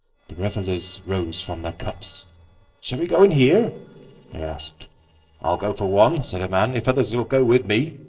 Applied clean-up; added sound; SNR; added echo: neural separator model SepFormer DNS4.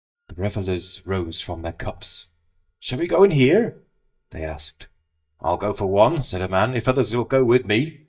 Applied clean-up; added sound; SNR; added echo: neural mask model DeepFilterNet 3.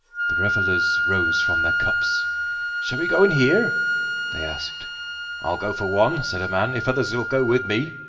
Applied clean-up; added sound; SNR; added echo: none; Wind instrument, woodwind instrument; 0 dB; reverberation time 1.7 s.